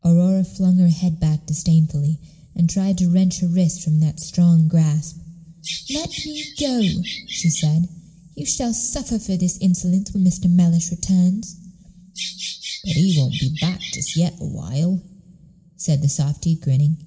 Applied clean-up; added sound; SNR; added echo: none; Bird vocalization, bird call, bird song; 12 dB; reverberation time 1.1 s.